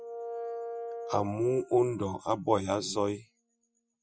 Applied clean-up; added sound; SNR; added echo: classical method Wiener filter.